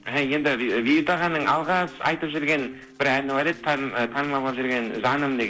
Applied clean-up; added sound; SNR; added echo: neural separator model SepFormer DNS4.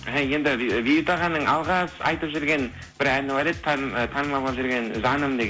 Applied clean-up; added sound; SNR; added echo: none; none; none; none.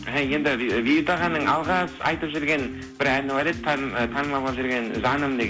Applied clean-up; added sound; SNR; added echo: none; Marimba, xylophone; 13 dB; none.